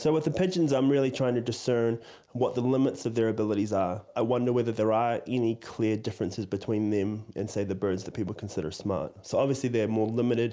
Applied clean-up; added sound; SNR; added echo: none; none; none; none.